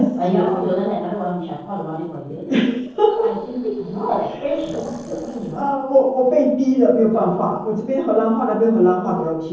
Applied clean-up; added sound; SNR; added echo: neural separator model SepFormer DNS4.